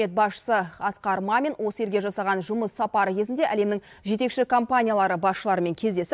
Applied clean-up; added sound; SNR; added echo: none; none; none; none.